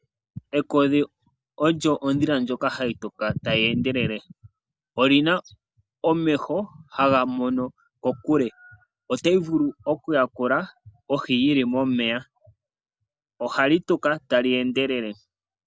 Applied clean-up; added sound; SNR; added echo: none; none; none; none.